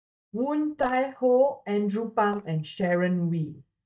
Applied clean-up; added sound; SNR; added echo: neural mask model DeepFilterNet 3.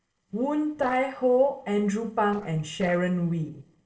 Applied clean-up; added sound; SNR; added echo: neural separator model SepFormer DNS4.